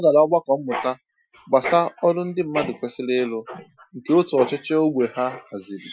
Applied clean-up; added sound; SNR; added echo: classical method Wiener filter.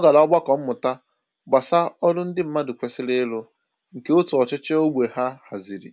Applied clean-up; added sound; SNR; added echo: none; none; none; none.